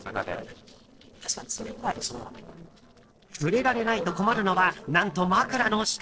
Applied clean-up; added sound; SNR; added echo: neural separator model SepFormer DNS4.